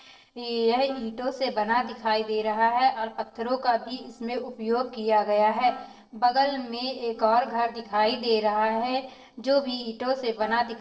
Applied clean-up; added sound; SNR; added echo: neural separator model SepFormer DNS4.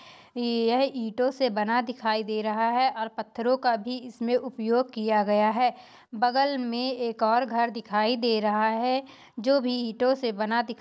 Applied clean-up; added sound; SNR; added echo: none; none; none; none.